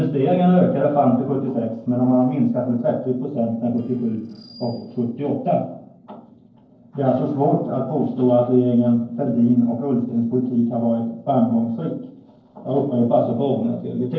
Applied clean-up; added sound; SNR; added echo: neural separator model SepFormer DNS4.